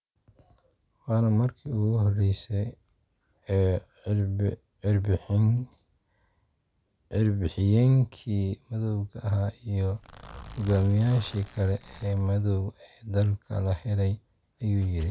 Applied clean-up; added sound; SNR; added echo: none; Zipper (clothing); 18 dB; none.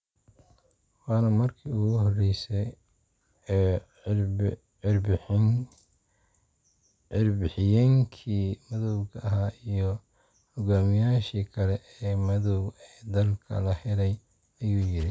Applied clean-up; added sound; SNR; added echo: none; none; none; none.